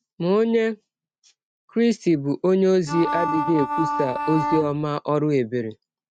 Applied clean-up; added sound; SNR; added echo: neural mask model RNNoise.